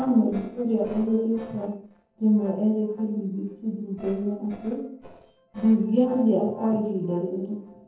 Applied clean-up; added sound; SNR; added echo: neural separator model SepFormer DNS4.